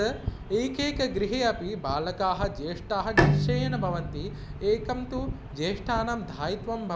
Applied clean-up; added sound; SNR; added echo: none; Bowed string instrument; 4 dB; none.